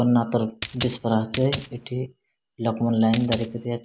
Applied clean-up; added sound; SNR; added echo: none; Coin (dropping); 3 dB; none.